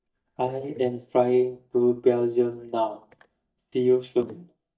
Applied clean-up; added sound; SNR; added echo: neural mask model DeepFilterNet 3.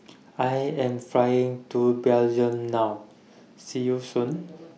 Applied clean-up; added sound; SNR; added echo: none; none; none; none.